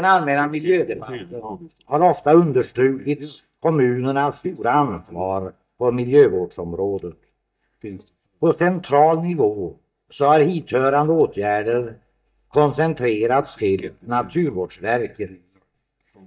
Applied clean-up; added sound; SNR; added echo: neural mask model DeepFilterNet 3.